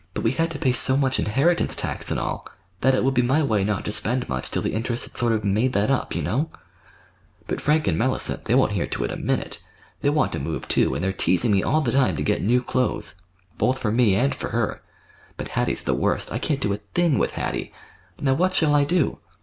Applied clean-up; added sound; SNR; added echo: none; none; none; none.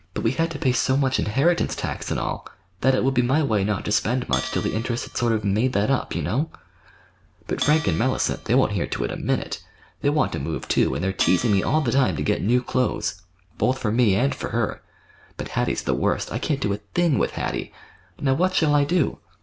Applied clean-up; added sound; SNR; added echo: none; Bell; 16 dB; none.